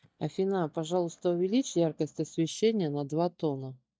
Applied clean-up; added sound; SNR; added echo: neural mask model DeepFilterNet 3.